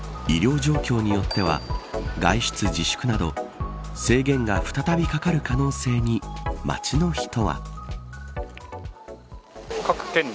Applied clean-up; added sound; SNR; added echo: none; Marimba, xylophone; 15 dB; none.